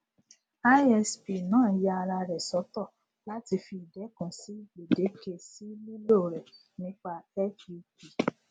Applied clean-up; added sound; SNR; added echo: none; none; none; none.